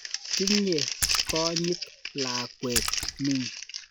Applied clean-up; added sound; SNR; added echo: none; Splash, splatter + Crumpling, crinkling; -1 dB; none.